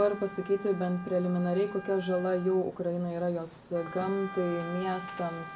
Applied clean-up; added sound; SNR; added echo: none; Wind instrument, woodwind instrument; 15 dB; none.